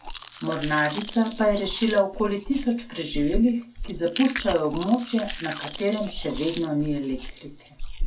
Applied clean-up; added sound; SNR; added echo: none; Chewing, mastication; 8 dB; none.